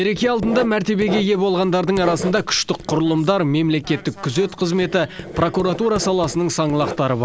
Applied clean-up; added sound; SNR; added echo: none; Writing; 13 dB; none.